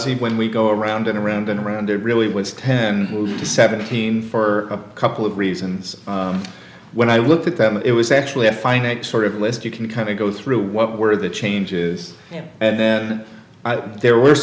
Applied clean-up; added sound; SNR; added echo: none; none; none; none.